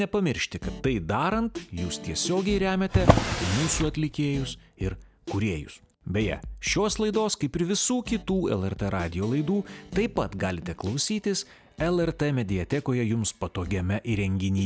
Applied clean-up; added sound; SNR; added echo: none; Drawer open or close; -2 dB; none.